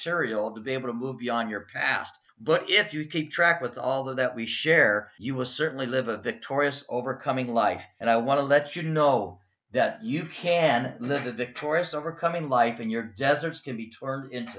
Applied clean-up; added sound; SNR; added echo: none; none; none; none.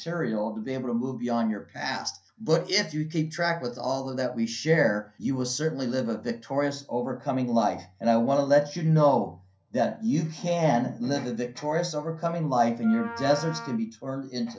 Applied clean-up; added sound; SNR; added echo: none; Wind instrument, woodwind instrument; 13 dB; reverberation time 0.3 s.